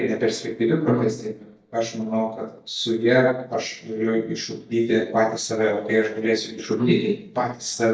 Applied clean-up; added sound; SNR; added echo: neural mask model DeepFilterNet 3.